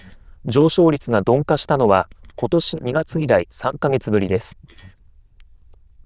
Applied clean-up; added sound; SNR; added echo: neural diffusion model UNIVERSE++.